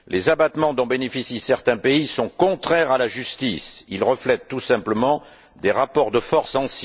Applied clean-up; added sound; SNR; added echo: none; none; none; none.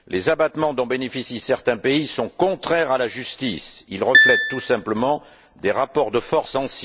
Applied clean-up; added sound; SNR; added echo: none; Piano; -4 dB; none.